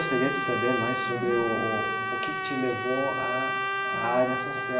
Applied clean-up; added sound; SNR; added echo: none; Trumpet; 0 dB; reverberation time 2.2 s.